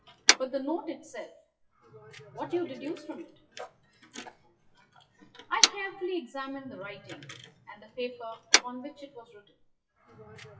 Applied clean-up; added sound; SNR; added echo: classical method WPE with log-MMSE.